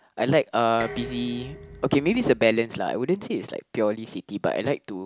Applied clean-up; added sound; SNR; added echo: none; Dishes, pots, and pans; 16 dB; none.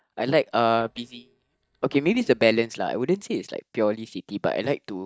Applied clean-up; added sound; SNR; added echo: neural mask model DeepFilterNet 3.